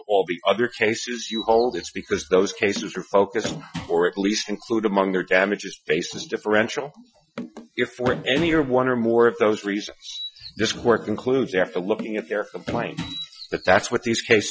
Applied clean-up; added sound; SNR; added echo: classical method Wiener filter.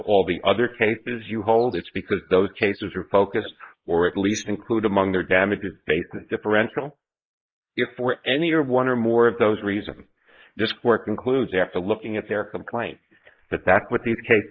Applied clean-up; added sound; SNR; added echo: neural mask model Resemble Enhance denoiser.